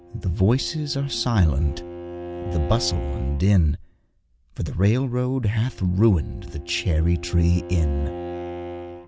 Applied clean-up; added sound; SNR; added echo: none; Bowed string instrument; 13 dB; none.